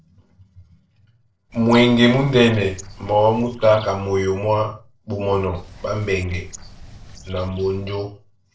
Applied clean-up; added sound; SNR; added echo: neural separator model SepFormer DNS4.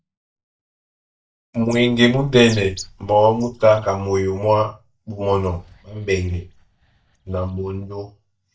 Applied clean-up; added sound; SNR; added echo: neural mask model DeepFilterNet 3.